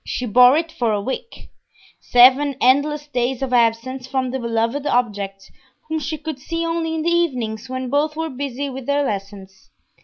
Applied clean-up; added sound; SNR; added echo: none; none; none; none.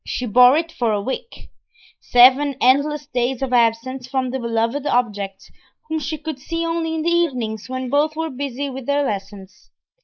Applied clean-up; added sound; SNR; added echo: neural mask model Resemble Enhance denoiser.